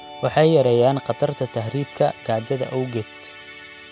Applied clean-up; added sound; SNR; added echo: none; Musical instrument; 18 dB; none.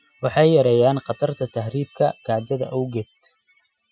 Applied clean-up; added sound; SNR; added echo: classical method Wiener filter.